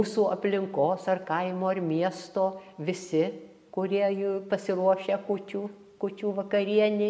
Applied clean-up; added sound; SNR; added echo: none; none; none; none.